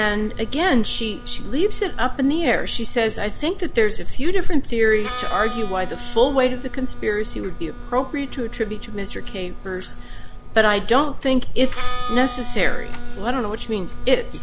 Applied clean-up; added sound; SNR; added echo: none; Harmonica; 18 dB; none.